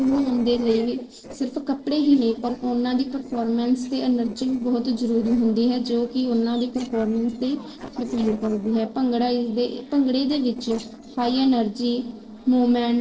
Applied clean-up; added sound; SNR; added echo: neural separator model SepFormer DNS4.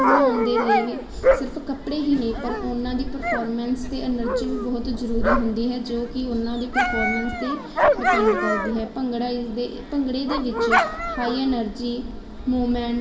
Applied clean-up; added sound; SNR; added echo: none; Dog; -1 dB; reverberation time 1.8 s.